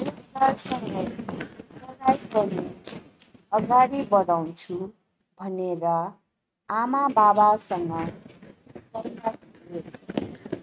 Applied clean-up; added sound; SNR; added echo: neural mask model RNNoise.